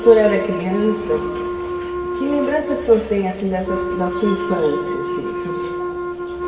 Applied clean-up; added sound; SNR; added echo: none; Wind instrument, woodwind instrument; 5 dB; reverberation time 3.0 s.